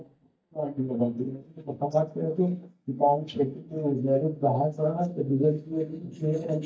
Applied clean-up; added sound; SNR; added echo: neural mask model DeepFilterNet 3.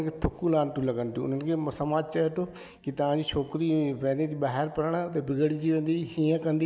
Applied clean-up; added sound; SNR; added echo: none; none; none; none.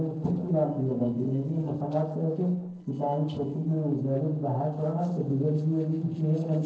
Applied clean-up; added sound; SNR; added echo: neural separator model SepFormer DNS4.